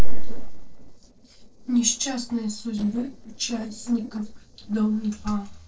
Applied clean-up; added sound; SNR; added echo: neural separator model SepFormer DNS4.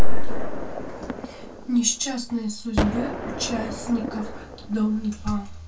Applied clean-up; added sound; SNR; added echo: none; Gunshot, gunfire; 13 dB; reverberation time 0.2 s.